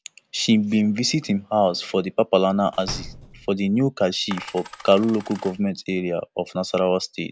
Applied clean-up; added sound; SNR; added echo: none; Slam + Coin (dropping); 16 dB; none.